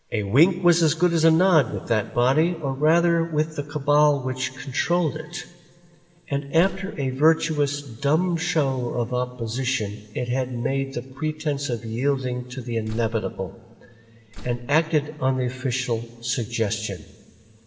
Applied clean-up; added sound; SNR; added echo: none; Slam; 16 dB; reverberation time 2.2 s.